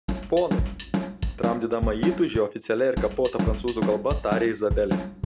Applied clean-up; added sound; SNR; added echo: none; Drum kit; 2 dB; none.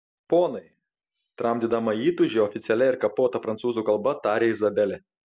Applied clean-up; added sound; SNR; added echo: none; none; none; none.